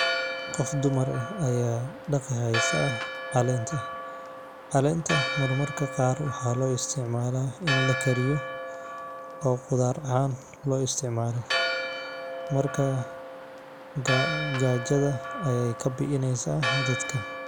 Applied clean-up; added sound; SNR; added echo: none; Church bell; 5 dB; none.